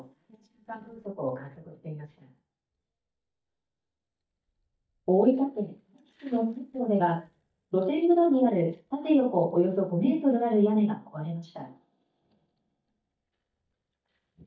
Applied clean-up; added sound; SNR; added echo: neural mask model DeepFilterNet 3.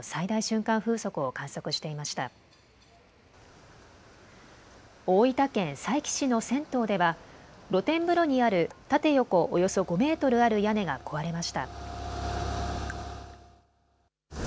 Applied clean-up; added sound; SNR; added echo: none; none; none; none.